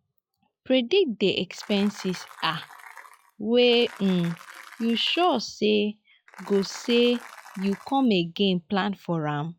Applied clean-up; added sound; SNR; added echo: classical method log-MMSE.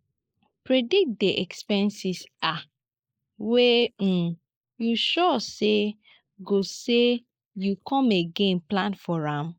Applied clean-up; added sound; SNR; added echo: neural mask model Resemble Enhance denoiser.